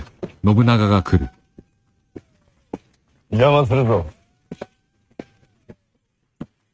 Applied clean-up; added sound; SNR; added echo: neural mask model RNNoise.